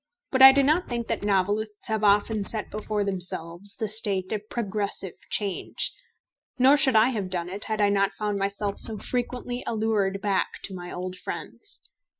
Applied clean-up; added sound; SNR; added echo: classical method Wiener filter.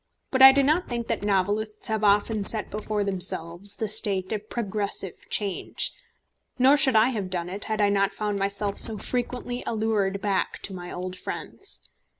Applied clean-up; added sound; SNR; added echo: none; Wind; 15 dB; none.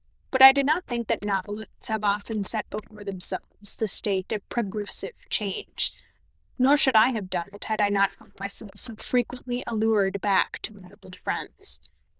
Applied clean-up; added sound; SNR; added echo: neural diffusion model UNIVERSE++.